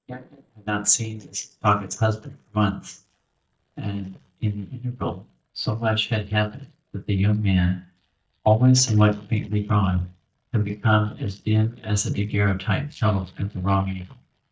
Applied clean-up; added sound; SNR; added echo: neural mask model DeepFilterNet 3.